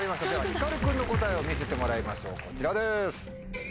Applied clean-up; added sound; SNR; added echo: none; Bowed string instrument; 6 dB; none.